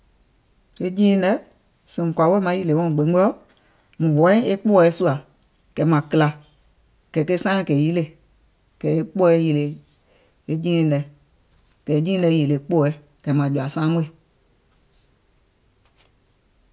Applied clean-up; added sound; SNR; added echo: none; none; none; none.